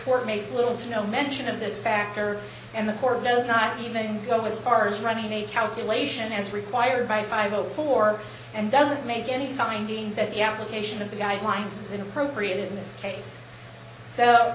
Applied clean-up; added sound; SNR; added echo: none; none; none; none.